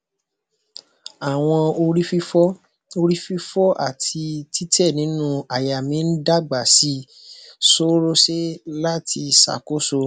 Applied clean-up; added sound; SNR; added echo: none; none; none; none.